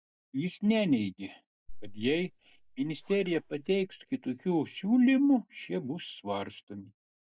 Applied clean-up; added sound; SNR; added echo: neural mask model DeepFilterNet 3.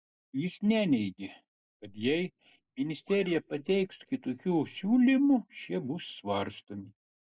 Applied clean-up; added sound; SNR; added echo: neural mask model Resemble Enhance denoiser.